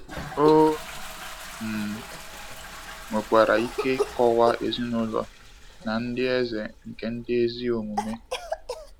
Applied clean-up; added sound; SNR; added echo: none; Toilet flush + Cough; 10 dB; none.